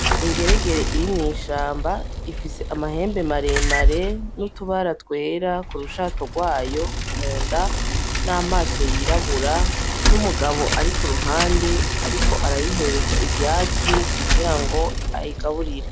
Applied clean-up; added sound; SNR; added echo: none; Bicycle; -4 dB; none.